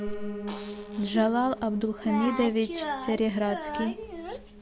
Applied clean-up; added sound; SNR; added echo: none; Piano; 13 dB; none.